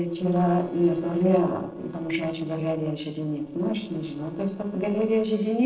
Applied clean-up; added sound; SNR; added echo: neural separator model SepFormer DNS4.